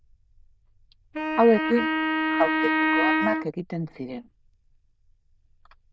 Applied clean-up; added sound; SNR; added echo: neural diffusion model UNIVERSE++.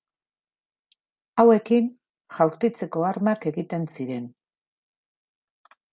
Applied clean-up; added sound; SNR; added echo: none; none; none; none.